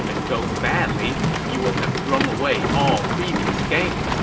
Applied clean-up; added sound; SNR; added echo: none; Rain; -2 dB; reverberation time 0.8 s.